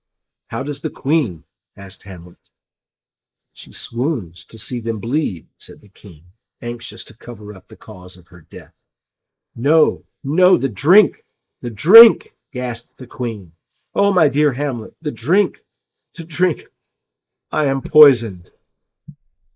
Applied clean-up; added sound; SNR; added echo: neural mask model Resemble Enhance denoiser.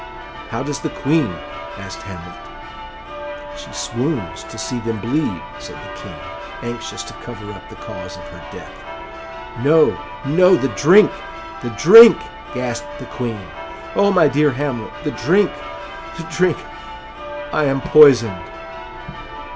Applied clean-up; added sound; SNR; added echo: none; Church bell; 11 dB; none.